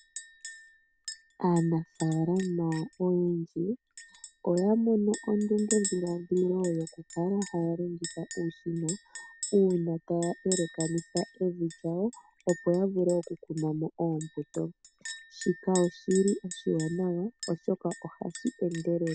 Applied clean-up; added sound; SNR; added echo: none; Chink, clink; 13 dB; none.